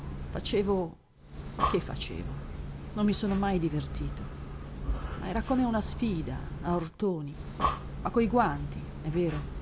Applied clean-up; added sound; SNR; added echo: none; Breathing; 4 dB; none.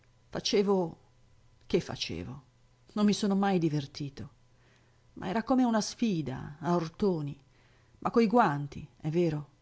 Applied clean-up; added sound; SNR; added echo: none; none; none; none.